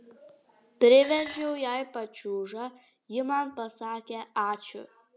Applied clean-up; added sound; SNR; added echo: none; Dishes, pots, and pans; 15 dB; none.